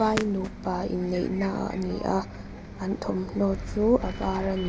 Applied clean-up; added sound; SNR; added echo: none; Bus; 10 dB; none.